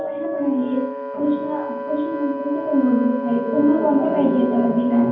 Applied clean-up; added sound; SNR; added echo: none; Wind instrument, woodwind instrument; 8 dB; reverberation time 0.9 s.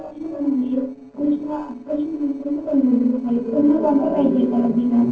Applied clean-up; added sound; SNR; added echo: neural separator model SepFormer DNS4.